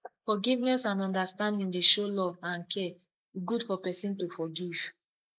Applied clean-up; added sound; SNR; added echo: neural mask model Resemble Enhance denoiser.